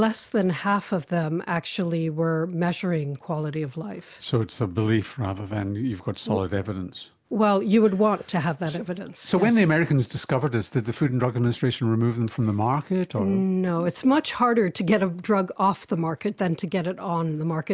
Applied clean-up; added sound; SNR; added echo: none; none; none; none.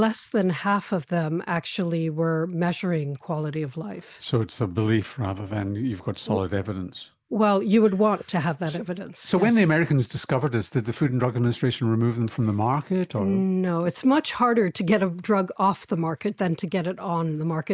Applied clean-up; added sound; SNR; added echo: neural mask model Resemble Enhance denoiser.